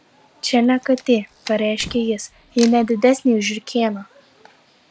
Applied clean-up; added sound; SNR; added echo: none; Fire + Camera; 19 dB; none.